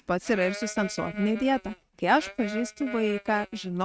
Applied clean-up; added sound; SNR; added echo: neural mask model RNNoise.